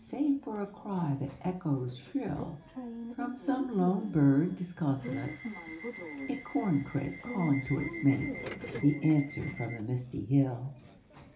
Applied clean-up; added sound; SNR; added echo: none; Subway, metro, underground / Alarm; 12 dB; reverberation time 0.4 s.